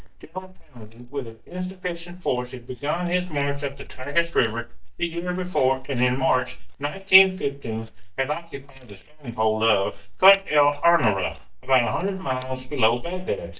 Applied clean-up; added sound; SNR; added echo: neural mask model DeepFilterNet 3.